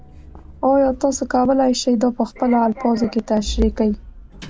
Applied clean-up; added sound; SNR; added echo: none; Sliding door; 13 dB; none.